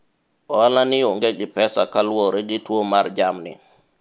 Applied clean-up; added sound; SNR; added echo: none; none; none; none.